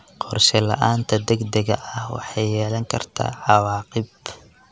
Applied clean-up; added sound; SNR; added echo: none; none; none; none.